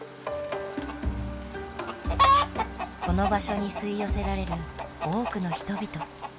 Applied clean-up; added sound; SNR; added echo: none; Chicken, rooster; 0 dB; none.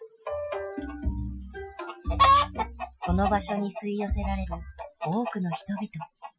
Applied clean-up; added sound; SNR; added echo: classical method Wiener filter.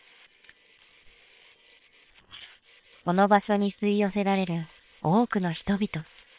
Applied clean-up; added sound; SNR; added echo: neural separator model SepFormer WHAM!.